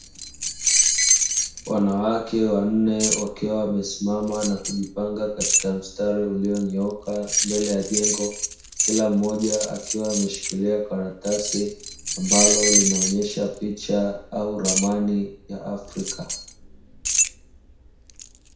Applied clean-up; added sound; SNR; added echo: none; Keys jangling; 1 dB; reverberation time 0.6 s.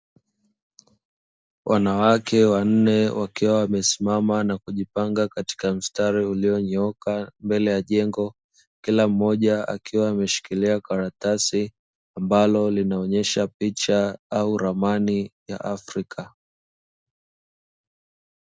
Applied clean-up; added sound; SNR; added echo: none; none; none; none.